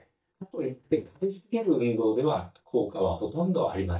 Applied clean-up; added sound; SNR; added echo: neural mask model DeepFilterNet 3.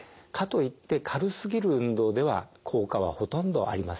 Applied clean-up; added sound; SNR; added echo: none; none; none; none.